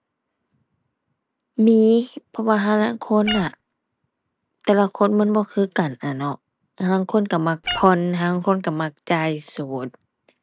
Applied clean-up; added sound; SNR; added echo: none; Meow; 10 dB; none.